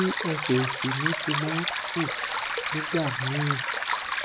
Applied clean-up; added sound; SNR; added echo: none; Stream; -4 dB; none.